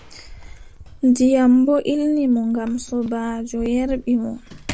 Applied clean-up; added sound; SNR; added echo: none; Slam; 18 dB; none.